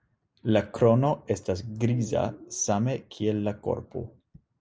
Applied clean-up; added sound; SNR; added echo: none; none; none; none.